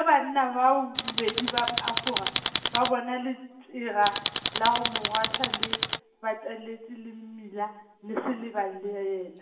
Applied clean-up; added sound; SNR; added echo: none; Tools; 0 dB; reverberation time 0.8 s.